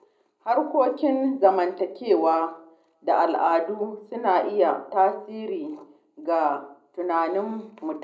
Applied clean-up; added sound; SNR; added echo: none; none; none; reverberation time 0.5 s.